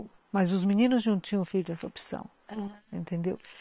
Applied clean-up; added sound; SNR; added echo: neural separator model SepFormer WHAM!.